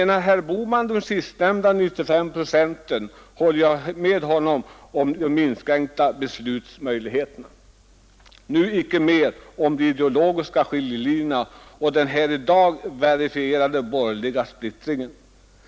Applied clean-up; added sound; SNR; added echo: none; none; none; none.